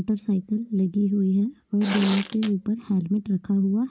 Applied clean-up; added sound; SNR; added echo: none; Tearing; 10 dB; none.